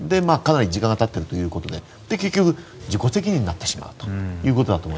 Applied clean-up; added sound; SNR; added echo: none; none; none; none.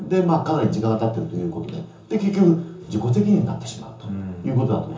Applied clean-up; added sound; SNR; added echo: none; none; none; reverberation time 0.6 s.